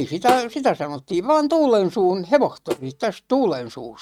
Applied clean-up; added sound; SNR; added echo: neural mask model RNNoise.